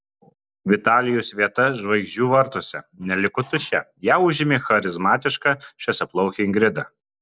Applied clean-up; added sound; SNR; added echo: none; none; none; none.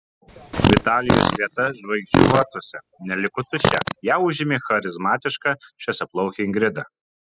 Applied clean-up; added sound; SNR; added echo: classical method spectral subtraction.